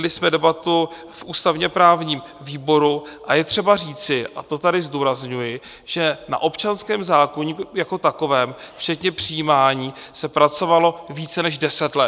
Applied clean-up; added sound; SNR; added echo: none; none; none; none.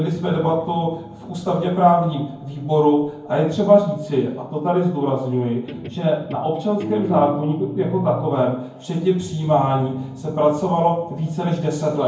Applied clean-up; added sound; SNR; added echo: none; Guitar; 16 dB; reverberation time 0.9 s.